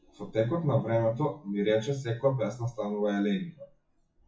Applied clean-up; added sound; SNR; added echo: classical method WPE with log-MMSE.